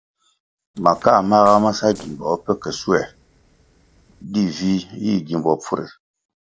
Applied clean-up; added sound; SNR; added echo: neural separator model SepFormer DNS4.